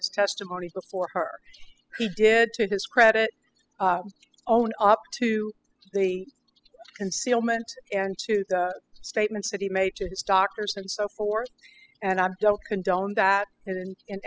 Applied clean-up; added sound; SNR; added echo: classical method spectral subtraction.